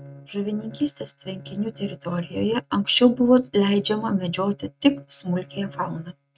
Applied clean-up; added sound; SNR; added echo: neural mask model RNNoise.